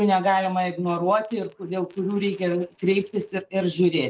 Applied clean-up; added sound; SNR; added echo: neural separator model SepFormer DNS4.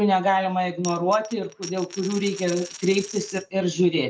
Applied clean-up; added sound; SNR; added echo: none; Coin (dropping); 15 dB; none.